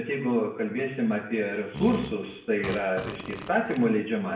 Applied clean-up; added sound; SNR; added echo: none; Fart; 12 dB; reverberation time 0.7 s.